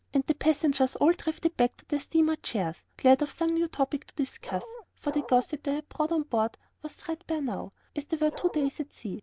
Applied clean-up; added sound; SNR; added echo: none; Bark; 12 dB; none.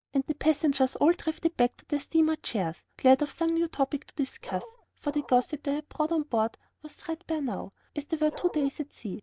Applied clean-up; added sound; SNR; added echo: neural mask model DeepFilterNet 3.